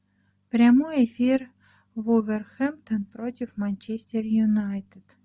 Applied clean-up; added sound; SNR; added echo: none; none; none; none.